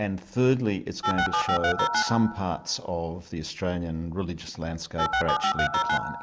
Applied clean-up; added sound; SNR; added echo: none; Telephone; 1 dB; none.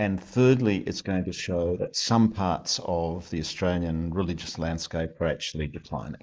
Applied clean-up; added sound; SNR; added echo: neural mask model Resemble Enhance denoiser.